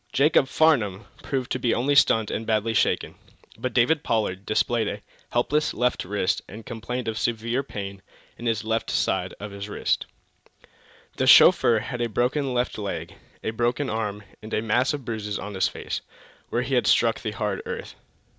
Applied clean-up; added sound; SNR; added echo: none; none; none; none.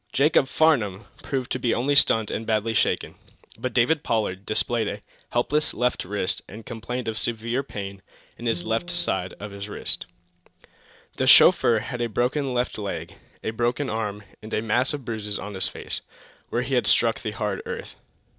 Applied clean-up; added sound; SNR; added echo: neural separator model SepFormer DNS4.